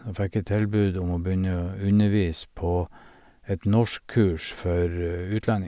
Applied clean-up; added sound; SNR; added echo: none; none; none; none.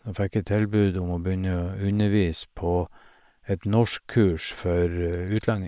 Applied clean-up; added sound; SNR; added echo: neural separator model SepFormer WHAM!.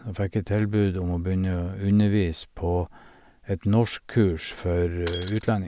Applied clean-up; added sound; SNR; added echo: none; Shatter; 14 dB; none.